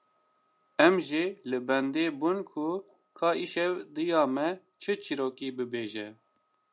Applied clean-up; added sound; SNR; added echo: none; none; none; none.